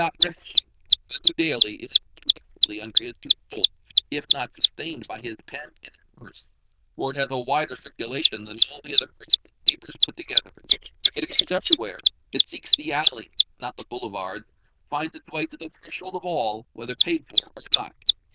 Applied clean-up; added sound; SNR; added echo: neural diffusion model UNIVERSE++.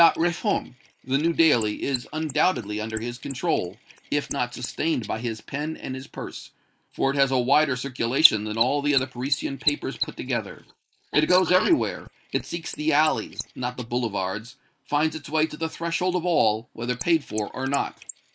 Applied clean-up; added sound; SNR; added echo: neural mask model Resemble Enhance denoiser.